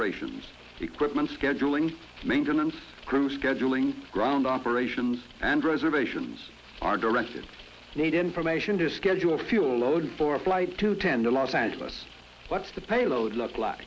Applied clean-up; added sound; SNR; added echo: none; none; none; none.